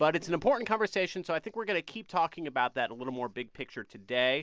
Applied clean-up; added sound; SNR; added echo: none; none; none; none.